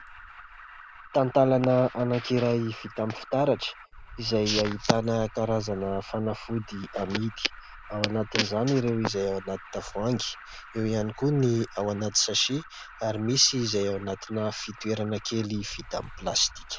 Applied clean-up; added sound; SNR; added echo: none; Alarm; 17 dB; none.